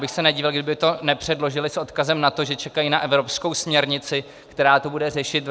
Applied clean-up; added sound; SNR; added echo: none; none; none; none.